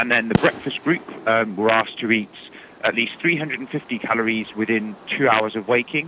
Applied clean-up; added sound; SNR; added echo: none; Fireworks; 12 dB; none.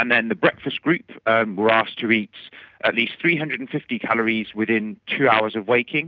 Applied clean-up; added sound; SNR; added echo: none; none; none; none.